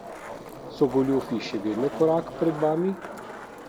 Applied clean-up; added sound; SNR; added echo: none; Skateboard; 11 dB; none.